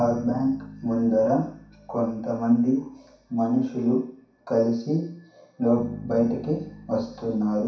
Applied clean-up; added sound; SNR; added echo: none; Bass guitar; 19 dB; reverberation time 0.6 s.